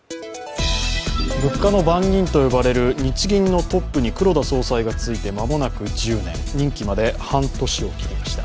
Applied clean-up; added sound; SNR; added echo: none; none; none; none.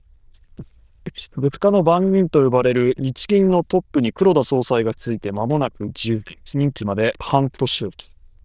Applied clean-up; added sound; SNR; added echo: neural diffusion model UNIVERSE++.